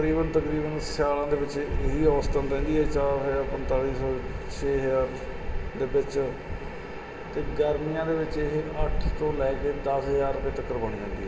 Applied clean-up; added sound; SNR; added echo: none; none; none; reverberation time 2.2 s.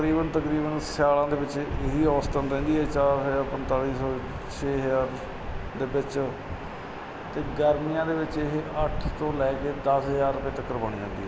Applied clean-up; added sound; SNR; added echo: none; none; none; none.